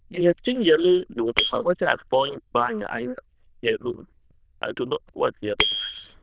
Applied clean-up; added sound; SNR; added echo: neural diffusion model UNIVERSE++.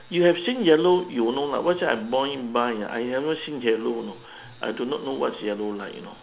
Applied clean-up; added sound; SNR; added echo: none; none; none; none.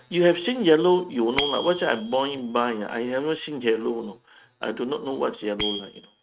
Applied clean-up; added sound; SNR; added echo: neural mask model RNNoise.